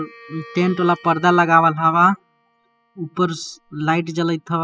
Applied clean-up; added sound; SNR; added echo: classical method spectral subtraction.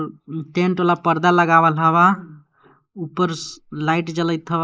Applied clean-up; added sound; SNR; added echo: neural mask model Resemble Enhance denoiser.